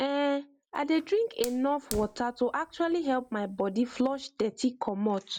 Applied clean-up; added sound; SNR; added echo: none; Fire; 18 dB; none.